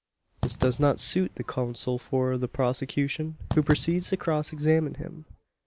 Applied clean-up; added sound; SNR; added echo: none; Fireworks; 10 dB; none.